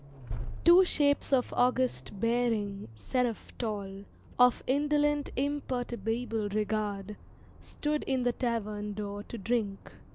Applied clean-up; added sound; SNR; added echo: none; Accelerating, revving, vroom; 15 dB; none.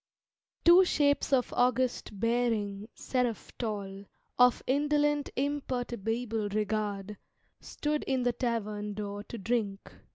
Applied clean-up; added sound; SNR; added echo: none; none; none; none.